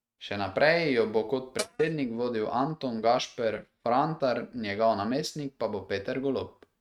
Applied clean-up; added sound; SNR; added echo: neural mask model RNNoise.